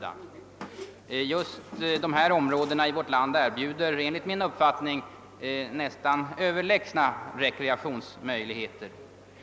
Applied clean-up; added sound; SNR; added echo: none; Squeak; 16 dB; none.